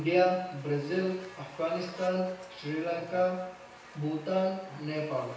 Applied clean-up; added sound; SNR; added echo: none; Buzz; 20 dB; reverberation time 0.9 s.